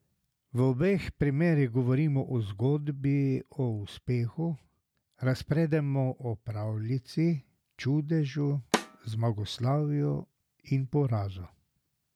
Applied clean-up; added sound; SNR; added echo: none; Snare drum; 7 dB; none.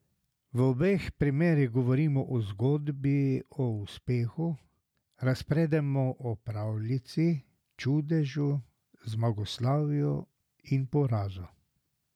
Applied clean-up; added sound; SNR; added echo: none; none; none; none.